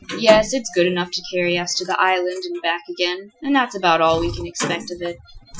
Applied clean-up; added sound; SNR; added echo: classical method Wiener filter.